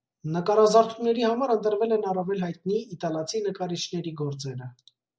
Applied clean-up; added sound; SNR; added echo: none; none; none; none.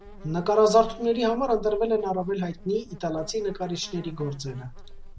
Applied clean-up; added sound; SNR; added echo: none; Insect; 16 dB; none.